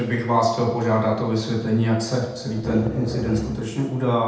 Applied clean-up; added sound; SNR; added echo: none; Growling; 9 dB; reverberation time 0.8 s.